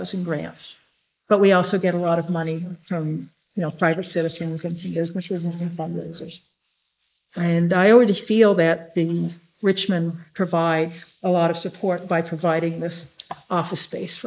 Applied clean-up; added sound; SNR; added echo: neural mask model Resemble Enhance denoiser.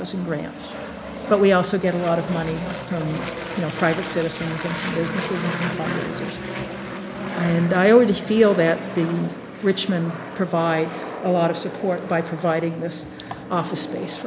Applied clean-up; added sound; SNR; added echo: none; Aircraft; 9 dB; none.